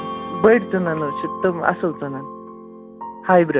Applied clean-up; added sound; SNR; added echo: none; Guitar + Piano; 11 dB; none.